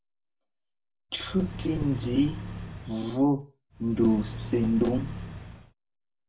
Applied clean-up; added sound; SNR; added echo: none; Accelerating, revving, vroom / Car; 9 dB; reverberation time 0.2 s.